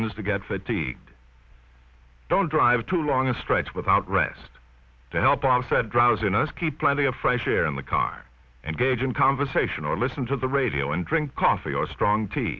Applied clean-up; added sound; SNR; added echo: none; none; none; none.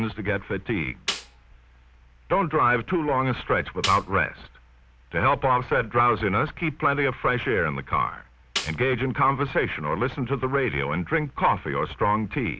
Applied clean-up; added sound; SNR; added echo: none; Snare drum; 12 dB; none.